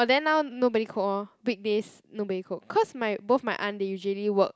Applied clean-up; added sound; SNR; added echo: none; none; none; none.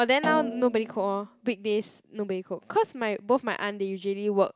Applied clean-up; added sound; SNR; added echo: none; Snare drum; 10 dB; none.